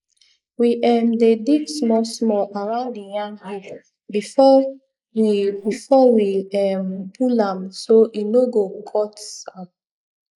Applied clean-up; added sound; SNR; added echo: neural mask model Resemble Enhance denoiser.